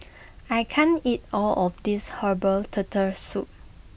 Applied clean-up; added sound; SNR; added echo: none; none; none; none.